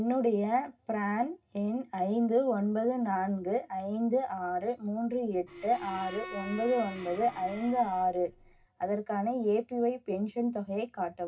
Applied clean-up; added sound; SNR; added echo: none; Bowed string instrument; 15 dB; reverberation time 0.4 s.